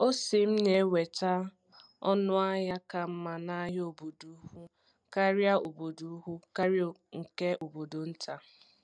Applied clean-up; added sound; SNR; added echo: none; none; none; none.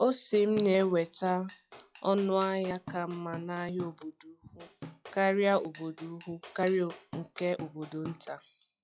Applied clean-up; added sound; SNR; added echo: classical method log-MMSE.